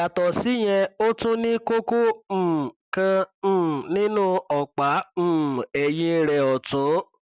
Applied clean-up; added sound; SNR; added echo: none; none; none; none.